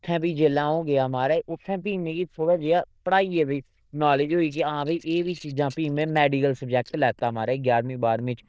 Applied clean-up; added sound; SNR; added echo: neural diffusion model UNIVERSE++.